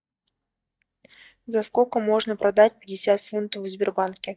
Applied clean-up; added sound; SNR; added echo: neural mask model DeepFilterNet 3.